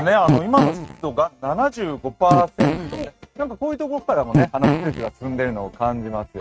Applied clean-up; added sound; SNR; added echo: neural mask model RNNoise.